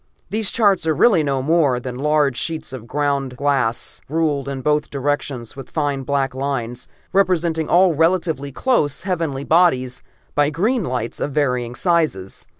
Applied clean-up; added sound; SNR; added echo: none; none; none; none.